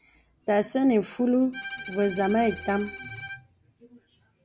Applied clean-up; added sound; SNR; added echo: none; Bowed string instrument; 14 dB; none.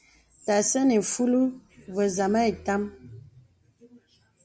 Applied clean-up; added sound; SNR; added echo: none; none; none; none.